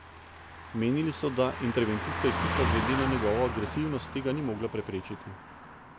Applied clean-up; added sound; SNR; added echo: none; Car passing by; 4 dB; none.